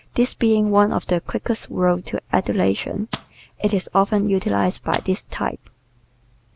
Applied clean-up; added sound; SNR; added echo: none; Rattle (instrument); 12 dB; none.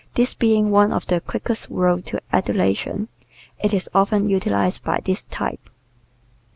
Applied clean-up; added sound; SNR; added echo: none; none; none; none.